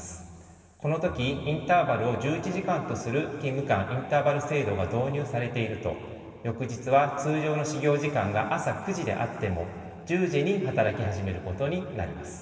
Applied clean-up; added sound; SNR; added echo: none; Bowed string instrument; 20 dB; reverberation time 2.5 s.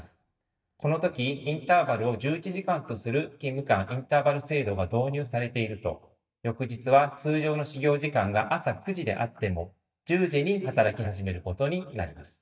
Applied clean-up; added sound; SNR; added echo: neural mask model DeepFilterNet 3.